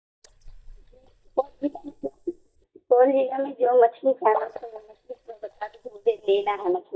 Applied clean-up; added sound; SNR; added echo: neural mask model DeepFilterNet 3.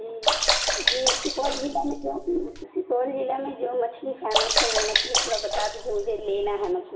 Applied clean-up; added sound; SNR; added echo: none; Sink (filling or washing) / Water / Splash, splatter; -2 dB; reverberation time 1.2 s.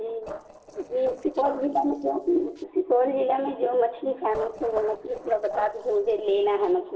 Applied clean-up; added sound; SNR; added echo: neural separator model SepFormer DNS4.